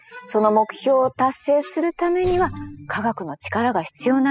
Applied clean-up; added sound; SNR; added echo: classical method spectral subtraction.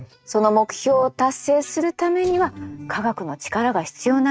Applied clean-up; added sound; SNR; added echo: neural mask model RNNoise.